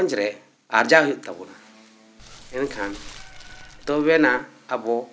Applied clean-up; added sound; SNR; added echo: none; Fire; 18 dB; none.